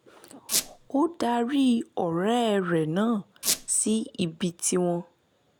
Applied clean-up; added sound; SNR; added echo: none; Squeak; 2 dB; none.